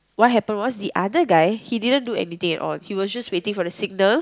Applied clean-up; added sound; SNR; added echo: none; none; none; none.